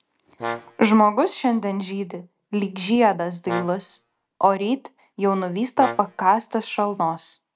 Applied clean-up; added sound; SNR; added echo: none; Brass instrument; 12 dB; none.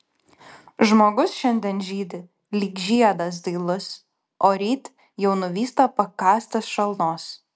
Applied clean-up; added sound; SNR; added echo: none; none; none; none.